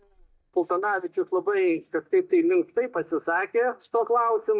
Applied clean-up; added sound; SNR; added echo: neural mask model DeepFilterNet 3.